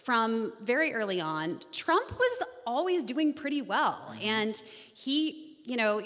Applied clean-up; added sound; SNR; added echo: none; none; none; none.